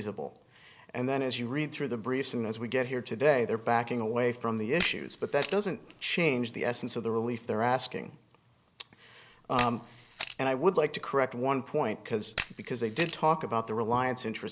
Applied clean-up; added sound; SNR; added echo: none; Camera; 13 dB; none.